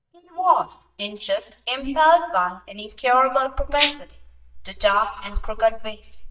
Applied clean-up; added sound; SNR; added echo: neural mask model DeepFilterNet 3.